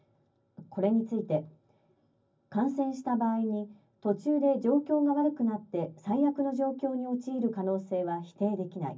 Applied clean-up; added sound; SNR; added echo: none; none; none; reverberation time 0.4 s.